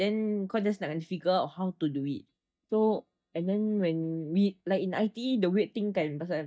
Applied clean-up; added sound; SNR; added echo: neural mask model DeepFilterNet 3.